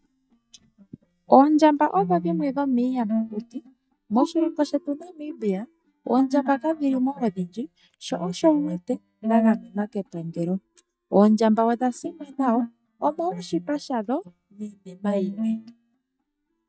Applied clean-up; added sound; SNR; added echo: neural mask model DeepFilterNet 3.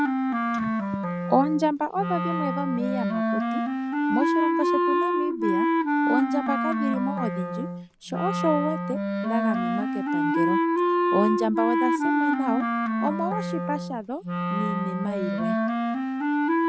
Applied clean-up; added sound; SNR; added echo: none; Wind instrument, woodwind instrument; -4 dB; none.